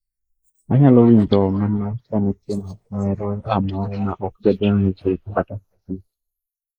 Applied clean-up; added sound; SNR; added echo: neural mask model Resemble Enhance denoiser.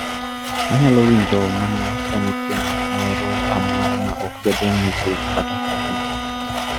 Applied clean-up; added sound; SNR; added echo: none; Bowed string instrument + Domestic sounds, home sounds; 1 dB; none.